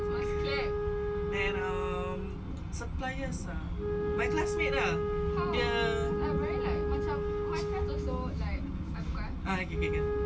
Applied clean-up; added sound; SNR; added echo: none; Wind instrument, woodwind instrument; 1 dB; reverberation time 0.1 s.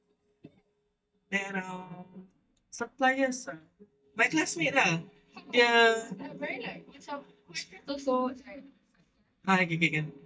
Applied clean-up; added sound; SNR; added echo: neural mask model DeepFilterNet 3.